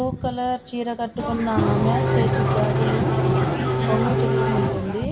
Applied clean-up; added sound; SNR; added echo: none; Race car, auto racing / Engine starting; -4 dB; reverberation time 0.8 s.